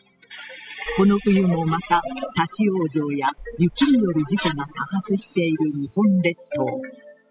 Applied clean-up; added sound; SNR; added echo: classical method spectral subtraction.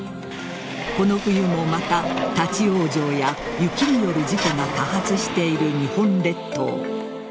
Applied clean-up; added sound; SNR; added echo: none; Livestock, farm animals, working animals; 12 dB; none.